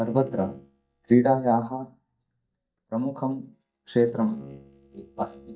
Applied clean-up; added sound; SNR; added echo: neural mask model DeepFilterNet 3.